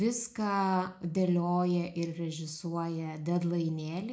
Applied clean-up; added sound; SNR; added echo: none; none; none; reverberation time 0.3 s.